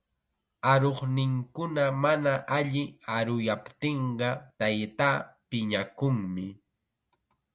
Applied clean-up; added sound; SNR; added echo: none; none; none; none.